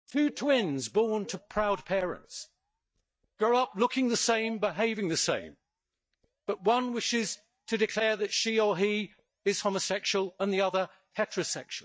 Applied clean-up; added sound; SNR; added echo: neural mask model DeepFilterNet 3.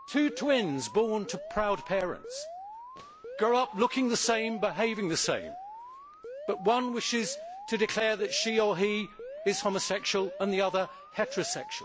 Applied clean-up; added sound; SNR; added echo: none; Alarm; 13 dB; none.